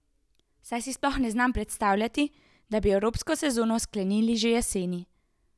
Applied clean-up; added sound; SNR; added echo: none; none; none; none.